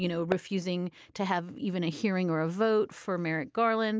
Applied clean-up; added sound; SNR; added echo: none; none; none; none.